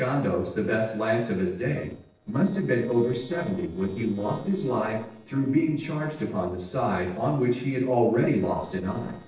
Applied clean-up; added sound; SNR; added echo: neural separator model SepFormer DNS4.